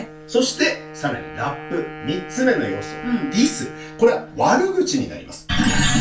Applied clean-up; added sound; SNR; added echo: none; Wind instrument, woodwind instrument; 15 dB; reverberation time 0.2 s.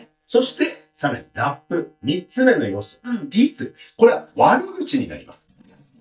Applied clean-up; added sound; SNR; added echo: neural mask model DeepFilterNet 3.